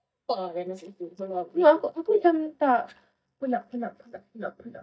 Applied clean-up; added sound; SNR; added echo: neural mask model DeepFilterNet 3.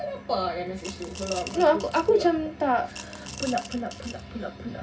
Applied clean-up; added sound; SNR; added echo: none; Coin (dropping) / Glass; 15 dB; reverberation time 0.4 s.